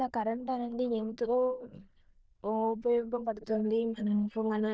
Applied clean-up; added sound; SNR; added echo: neural diffusion model UNIVERSE++.